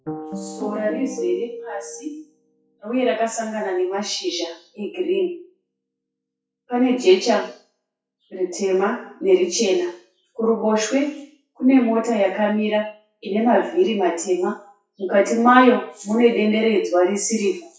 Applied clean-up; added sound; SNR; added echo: classical method WPE with log-MMSE.